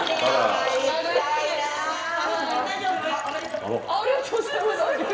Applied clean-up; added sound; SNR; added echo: none; Liquid; 11 dB; reverberation time 2.3 s.